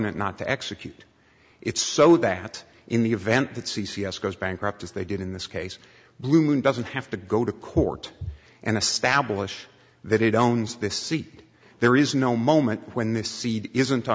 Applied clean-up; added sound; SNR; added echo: none; none; none; none.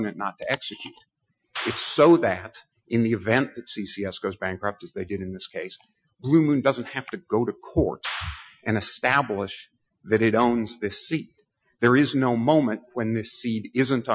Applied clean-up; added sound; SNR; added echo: classical method Wiener filter.